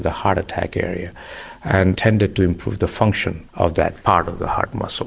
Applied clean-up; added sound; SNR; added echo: none; none; none; none.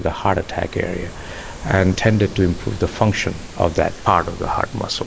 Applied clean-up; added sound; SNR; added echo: none; Ocean; 14 dB; none.